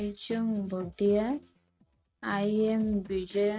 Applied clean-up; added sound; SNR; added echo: neural mask model RNNoise.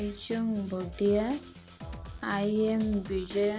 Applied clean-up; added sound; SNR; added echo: none; Drum kit; 13 dB; none.